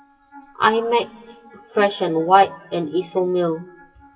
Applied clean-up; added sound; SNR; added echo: classical method WPE with log-MMSE.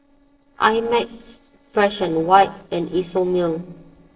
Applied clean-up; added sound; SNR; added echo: neural separator model SepFormer DNS4.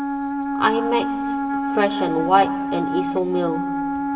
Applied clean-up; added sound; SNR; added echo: none; Wind instrument, woodwind instrument; 1 dB; reverberation time 2.0 s.